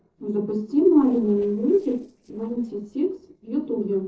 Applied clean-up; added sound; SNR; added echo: neural separator model SepFormer DNS4.